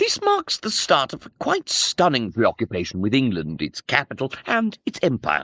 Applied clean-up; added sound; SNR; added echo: neural mask model Resemble Enhance denoiser.